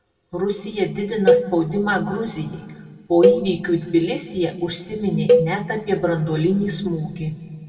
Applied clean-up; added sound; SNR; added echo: none; Cowbell; 0 dB; reverberation time 1.7 s.